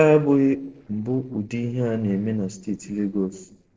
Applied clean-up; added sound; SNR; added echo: neural separator model SepFormer DNS4.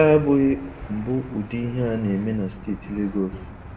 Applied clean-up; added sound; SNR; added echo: none; Engine / Aircraft; 15 dB; reverberation time 0.7 s.